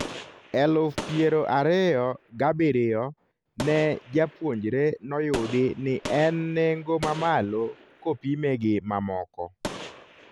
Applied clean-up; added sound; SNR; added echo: none; Gunshot, gunfire; 15 dB; none.